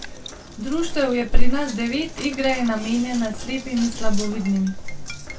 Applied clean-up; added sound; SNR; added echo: none; Knock; 18 dB; reverberation time 0.2 s.